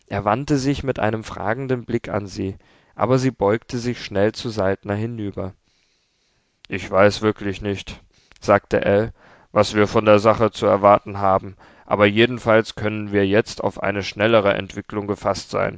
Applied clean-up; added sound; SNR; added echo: none; none; none; none.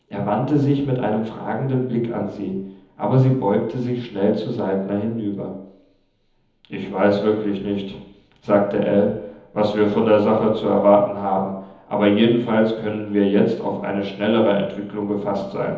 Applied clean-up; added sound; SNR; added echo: none; none; none; reverberation time 1.3 s.